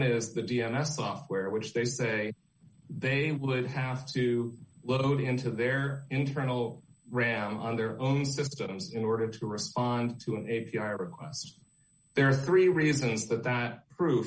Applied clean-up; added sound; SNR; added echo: none; none; none; none.